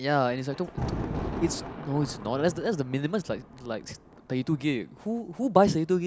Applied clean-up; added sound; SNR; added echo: none; Thunder; 10 dB; none.